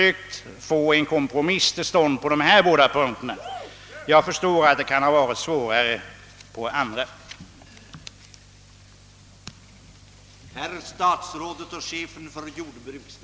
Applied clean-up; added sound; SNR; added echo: none; Cheering; 16 dB; none.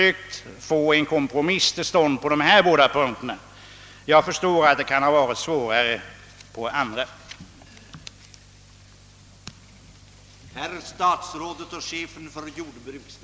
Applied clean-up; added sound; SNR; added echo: none; none; none; none.